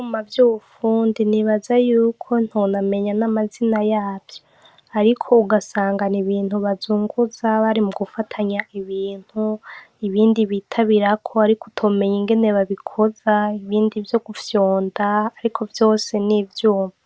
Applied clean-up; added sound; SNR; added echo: none; none; none; none.